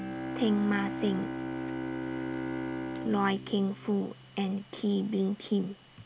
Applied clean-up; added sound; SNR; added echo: none; Bowed string instrument; 6 dB; none.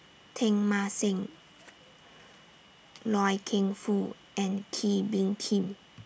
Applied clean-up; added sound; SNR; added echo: none; none; none; none.